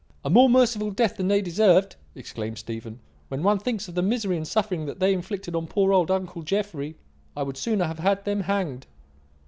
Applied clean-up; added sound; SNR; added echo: none; none; none; none.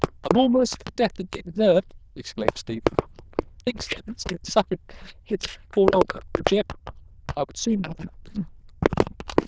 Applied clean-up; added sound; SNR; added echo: neural diffusion model UNIVERSE++.